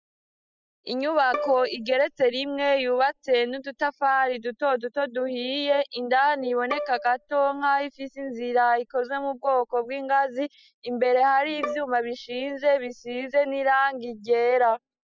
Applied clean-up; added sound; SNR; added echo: classical method spectral subtraction.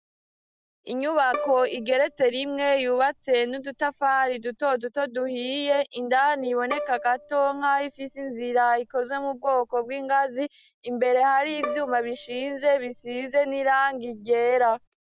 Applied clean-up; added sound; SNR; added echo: none; Bowed string instrument; 15 dB; none.